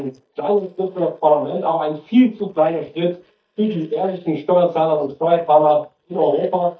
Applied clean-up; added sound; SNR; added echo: neural mask model DeepFilterNet 3.